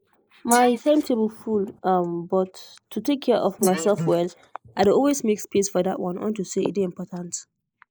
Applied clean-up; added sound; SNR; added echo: neural mask model Resemble Enhance denoiser.